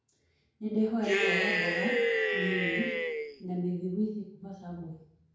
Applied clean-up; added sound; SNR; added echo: none; Cheering; -5 dB; reverberation time 0.5 s.